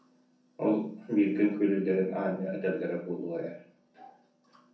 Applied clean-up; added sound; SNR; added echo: none; none; none; reverberation time 0.5 s.